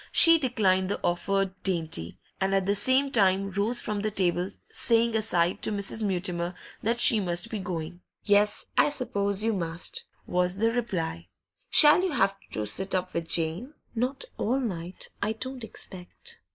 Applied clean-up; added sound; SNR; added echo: neural mask model Resemble Enhance denoiser.